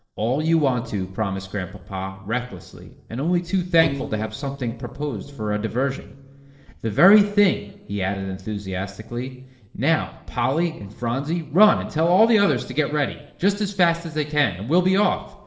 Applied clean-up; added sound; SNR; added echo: neural separator model SepFormer DNS4.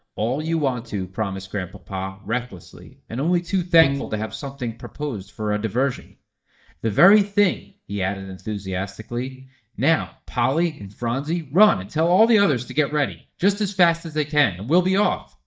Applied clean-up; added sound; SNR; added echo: neural mask model DeepFilterNet 3.